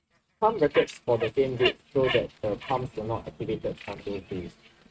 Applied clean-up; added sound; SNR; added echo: neural mask model RNNoise.